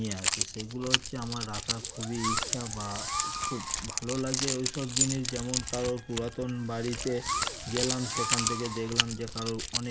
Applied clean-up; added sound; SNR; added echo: none; Keys jangling + Fireworks; -2 dB; none.